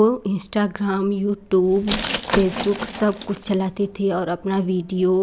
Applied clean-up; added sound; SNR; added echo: none; Glass; 9 dB; none.